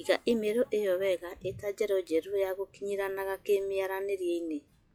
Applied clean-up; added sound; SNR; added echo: classical method log-MMSE.